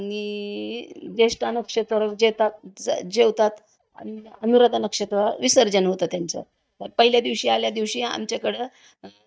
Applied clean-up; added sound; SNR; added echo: neural mask model DeepFilterNet 3.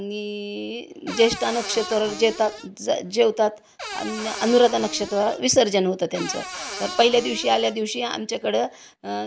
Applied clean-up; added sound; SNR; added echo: none; Cupboard open or close / Door; 11 dB; none.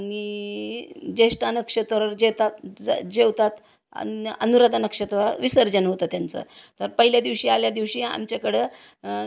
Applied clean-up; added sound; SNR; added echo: none; none; none; none.